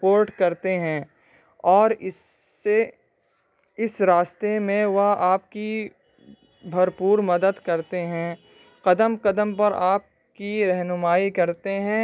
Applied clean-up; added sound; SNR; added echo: none; none; none; none.